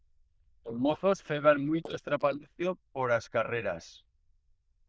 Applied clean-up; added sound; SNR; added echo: neural diffusion model UNIVERSE++.